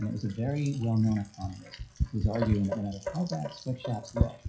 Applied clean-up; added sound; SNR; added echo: classical method WPE with log-MMSE.